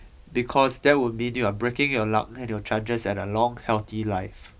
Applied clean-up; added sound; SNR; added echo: none; none; none; none.